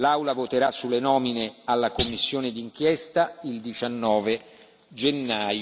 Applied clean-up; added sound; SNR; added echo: none; Thump, thud; 8 dB; none.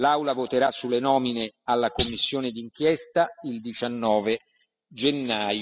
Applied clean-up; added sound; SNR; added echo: classical method spectral subtraction.